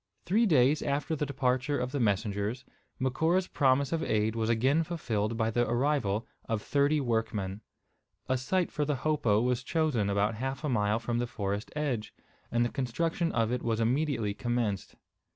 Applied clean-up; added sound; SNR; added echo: none; none; none; none.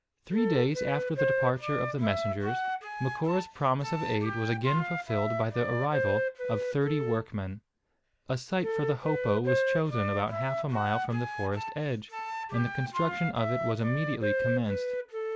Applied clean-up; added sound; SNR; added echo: none; Wind instrument, woodwind instrument; 2 dB; none.